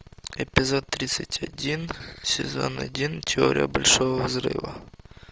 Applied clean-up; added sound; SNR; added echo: none; none; none; none.